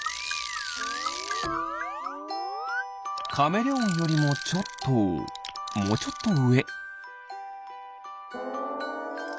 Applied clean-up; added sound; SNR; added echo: none; Bowed string instrument; 15 dB; none.